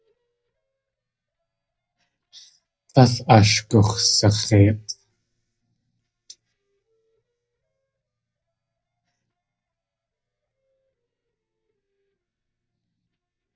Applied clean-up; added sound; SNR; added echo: neural mask model DeepFilterNet 3.